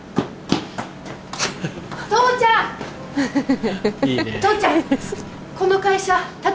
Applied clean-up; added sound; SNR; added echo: none; none; none; none.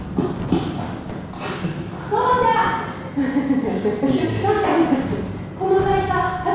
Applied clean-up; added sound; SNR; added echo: none; Fireworks; 12 dB; reverberation time 1.1 s.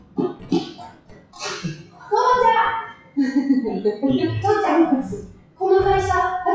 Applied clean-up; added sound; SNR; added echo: classical method WPE with log-MMSE.